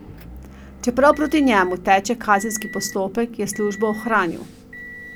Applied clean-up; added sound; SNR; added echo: none; Motor vehicle (road) / Engine; 17 dB; none.